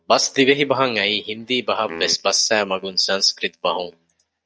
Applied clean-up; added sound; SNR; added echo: neural mask model DeepFilterNet 3.